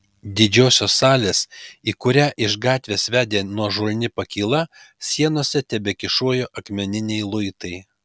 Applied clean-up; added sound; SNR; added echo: none; none; none; none.